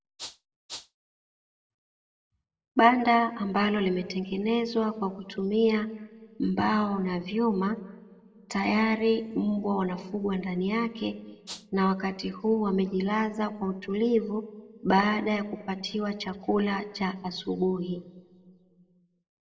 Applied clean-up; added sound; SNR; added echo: none; Rattle (instrument); 14 dB; reverberation time 1.0 s.